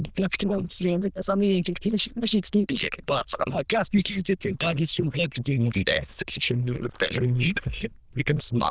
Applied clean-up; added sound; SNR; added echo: neural diffusion model UNIVERSE++.